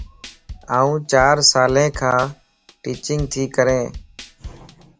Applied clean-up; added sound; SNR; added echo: none; Drum kit; 17 dB; none.